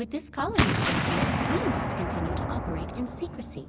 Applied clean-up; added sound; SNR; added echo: none; Explosion; -4 dB; none.